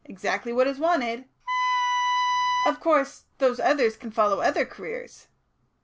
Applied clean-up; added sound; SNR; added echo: none; Wind instrument, woodwind instrument; -2 dB; none.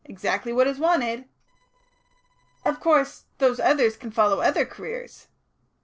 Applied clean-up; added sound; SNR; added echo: neural separator model SepFormer DNS4.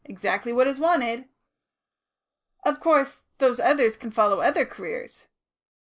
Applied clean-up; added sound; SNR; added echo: neural mask model Resemble Enhance denoiser.